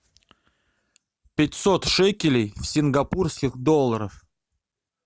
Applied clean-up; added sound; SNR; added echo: none; none; none; none.